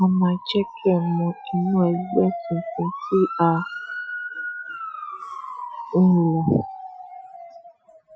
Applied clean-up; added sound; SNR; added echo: classical method Wiener filter.